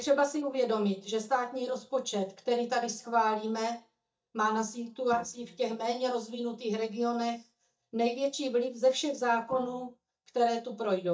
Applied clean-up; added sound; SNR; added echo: neural mask model DeepFilterNet 3.